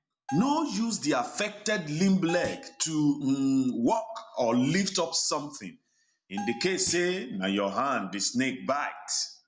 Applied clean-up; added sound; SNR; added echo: none; Bell + Thump, thud; 17 dB; none.